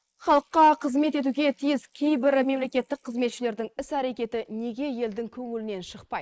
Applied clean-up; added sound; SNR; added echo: neural mask model Resemble Enhance denoiser.